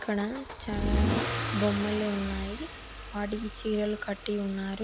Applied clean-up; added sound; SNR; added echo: none; Engine starting / Accelerating, revving, vroom / Car; 2 dB; none.